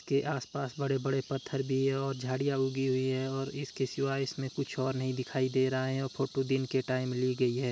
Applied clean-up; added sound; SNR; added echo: none; none; none; none.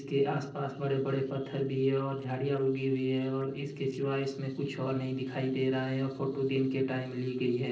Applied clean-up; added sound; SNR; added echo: neural separator model SepFormer DNS4.